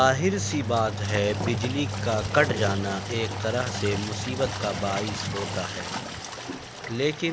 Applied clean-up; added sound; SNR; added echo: none; Engine; 4 dB; none.